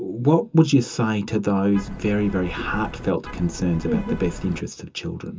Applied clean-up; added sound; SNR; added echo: none; Vehicle horn, car horn, honking; 12 dB; reverberation time 0.2 s.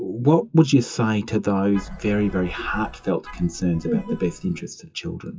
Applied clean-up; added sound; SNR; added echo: classical method WPE with log-MMSE.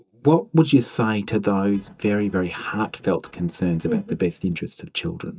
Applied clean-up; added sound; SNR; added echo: neural mask model DeepFilterNet 3.